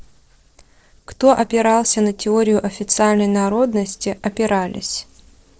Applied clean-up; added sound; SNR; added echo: neural separator model SepFormer DNS4.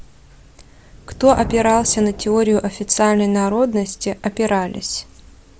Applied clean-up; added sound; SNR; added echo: none; Thunder; 18 dB; none.